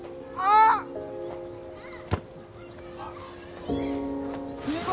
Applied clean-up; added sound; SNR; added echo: none; none; none; none.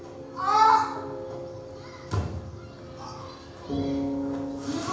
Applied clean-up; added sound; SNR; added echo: none; none; none; reverberation time 1.0 s.